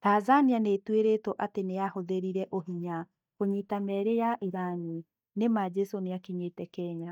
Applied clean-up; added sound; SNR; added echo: neural mask model DeepFilterNet 3.